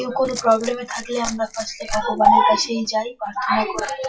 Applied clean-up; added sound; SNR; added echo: classical method WPE with log-MMSE.